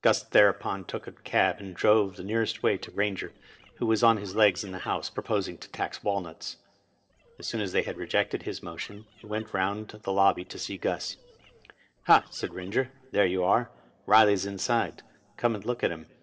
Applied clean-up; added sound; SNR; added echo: neural separator model SepFormer DNS4.